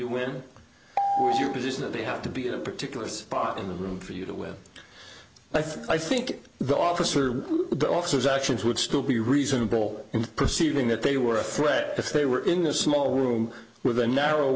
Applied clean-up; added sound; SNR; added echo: none; none; none; none.